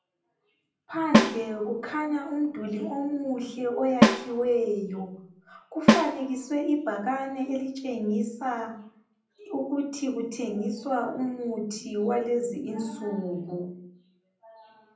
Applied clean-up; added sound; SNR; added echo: none; Snare drum; -4 dB; reverberation time 0.6 s.